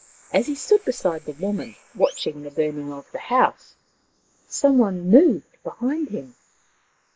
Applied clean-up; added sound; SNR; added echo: neural mask model Resemble Enhance denoiser.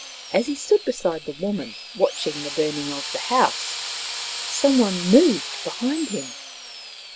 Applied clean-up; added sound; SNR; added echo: none; Drill; 9 dB; none.